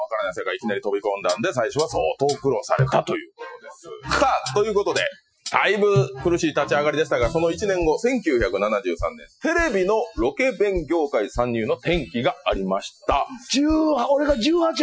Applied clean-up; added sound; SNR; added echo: classical method Wiener filter.